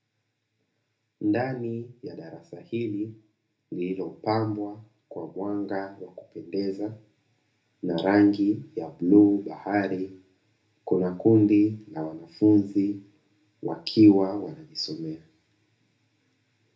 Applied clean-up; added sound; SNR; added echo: none; none; none; reverberation time 0.3 s.